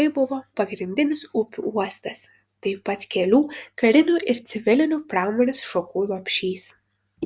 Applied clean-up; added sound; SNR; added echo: none; none; none; none.